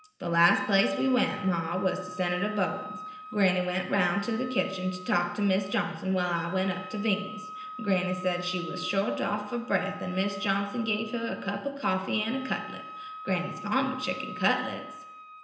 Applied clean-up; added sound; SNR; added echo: none; Wind instrument, woodwind instrument; 13 dB; reverberation time 0.9 s.